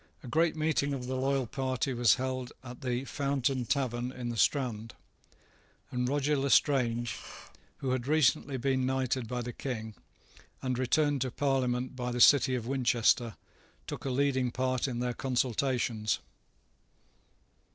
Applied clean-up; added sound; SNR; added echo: neural separator model SepFormer DNS4.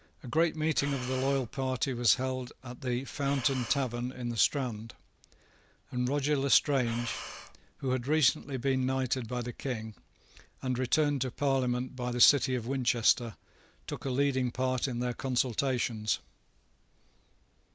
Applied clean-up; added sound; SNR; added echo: none; Breathing; 13 dB; none.